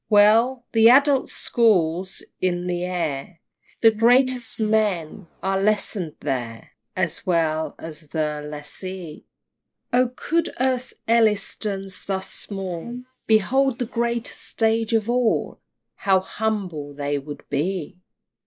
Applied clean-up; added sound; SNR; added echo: neural mask model Resemble Enhance denoiser.